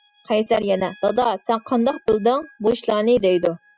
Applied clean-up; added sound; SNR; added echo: classical method spectral subtraction.